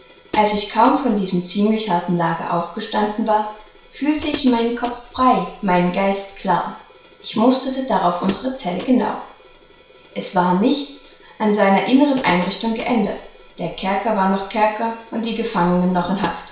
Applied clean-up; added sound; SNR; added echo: none; Hi-hat; 18 dB; reverberation time 0.6 s.